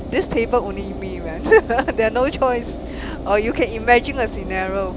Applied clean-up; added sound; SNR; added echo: none; Engine; 9 dB; none.